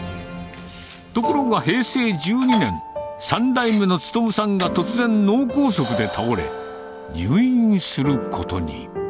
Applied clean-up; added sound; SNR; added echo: none; none; none; none.